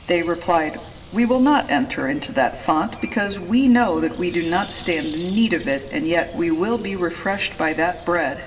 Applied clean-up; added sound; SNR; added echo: none; Bird; 18 dB; reverberation time 2.4 s.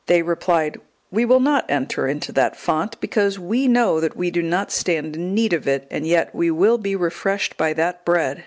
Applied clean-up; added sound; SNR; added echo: none; none; none; none.